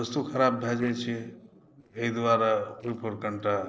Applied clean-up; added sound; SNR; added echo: neural separator model SepFormer DNS4.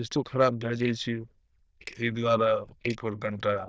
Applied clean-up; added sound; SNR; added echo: neural diffusion model UNIVERSE++.